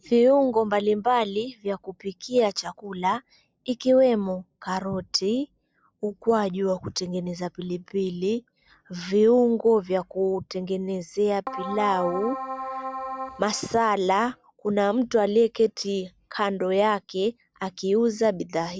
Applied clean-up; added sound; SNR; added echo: none; Keyboard (musical); 9 dB; none.